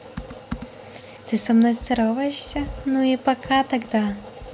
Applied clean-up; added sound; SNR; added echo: none; Computer keyboard; 17 dB; none.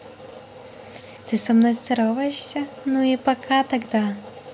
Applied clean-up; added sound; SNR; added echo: none; none; none; none.